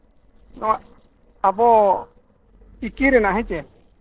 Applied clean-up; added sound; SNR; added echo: neural separator model SepFormer DNS4.